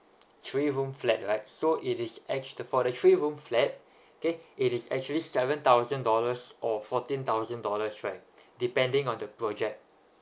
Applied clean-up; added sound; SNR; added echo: none; none; none; none.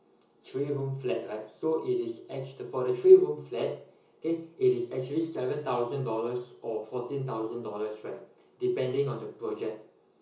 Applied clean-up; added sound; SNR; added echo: none; none; none; reverberation time 0.6 s.